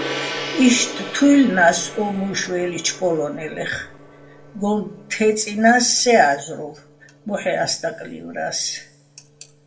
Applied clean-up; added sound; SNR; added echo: none; Gong; 15 dB; reverberation time 0.3 s.